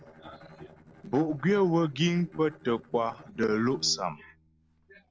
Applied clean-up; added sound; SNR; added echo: neural separator model SepFormer DNS4.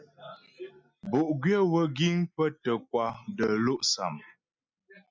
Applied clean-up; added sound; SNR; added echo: none; none; none; none.